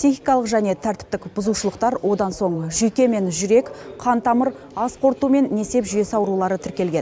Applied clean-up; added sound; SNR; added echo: none; none; none; none.